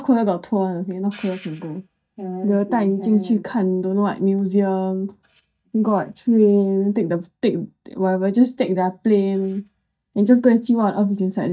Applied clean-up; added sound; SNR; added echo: neural mask model DeepFilterNet 3.